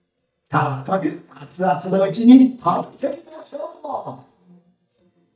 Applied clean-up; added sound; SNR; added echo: neural mask model DeepFilterNet 3.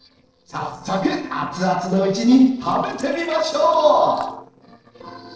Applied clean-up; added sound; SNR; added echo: neural separator model SepFormer DNS4.